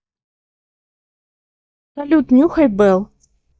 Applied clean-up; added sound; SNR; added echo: neural mask model DeepFilterNet 3.